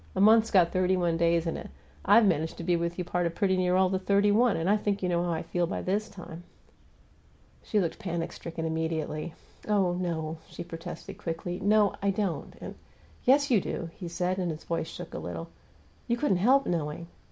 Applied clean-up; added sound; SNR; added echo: none; none; none; none.